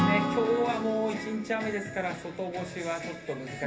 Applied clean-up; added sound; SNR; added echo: none; Acoustic guitar / Strum; 3 dB; reverberation time 0.3 s.